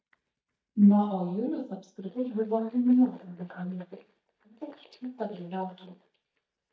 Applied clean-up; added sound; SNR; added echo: neural mask model DeepFilterNet 3.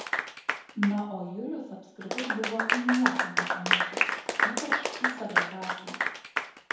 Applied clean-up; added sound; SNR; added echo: none; Applause / Clapping; -4 dB; reverberation time 2.0 s.